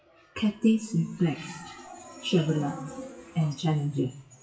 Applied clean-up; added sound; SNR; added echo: classical method WPE with log-MMSE.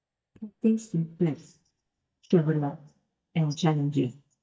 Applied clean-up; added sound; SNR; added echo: neural mask model DeepFilterNet 3.